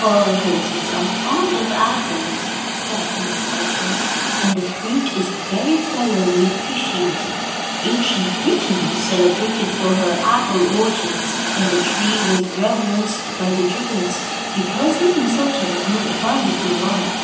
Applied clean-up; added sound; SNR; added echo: none; Hiss; 3 dB; reverberation time 0.9 s.